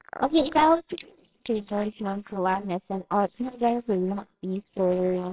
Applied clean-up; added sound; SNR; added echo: neural separator model SepFormer WHAMR!.